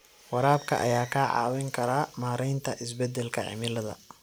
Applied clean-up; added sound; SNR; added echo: none; none; none; none.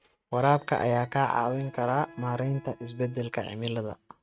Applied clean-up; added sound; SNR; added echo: neural mask model RNNoise.